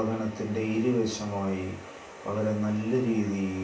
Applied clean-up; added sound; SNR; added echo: none; none; none; reverberation time 0.3 s.